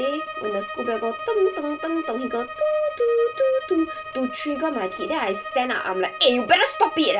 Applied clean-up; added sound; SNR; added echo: none; Bowed string instrument; 10 dB; none.